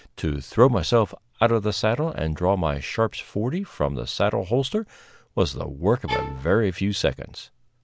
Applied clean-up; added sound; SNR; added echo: none; Bowed string instrument; 9 dB; none.